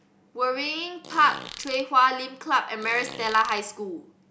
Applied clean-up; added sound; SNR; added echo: none; Fart; 16 dB; none.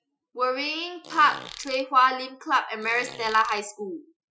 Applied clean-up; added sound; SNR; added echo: classical method Wiener filter.